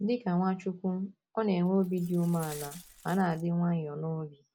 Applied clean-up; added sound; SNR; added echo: none; Glass; 19 dB; none.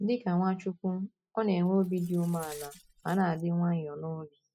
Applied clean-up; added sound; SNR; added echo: classical method spectral subtraction.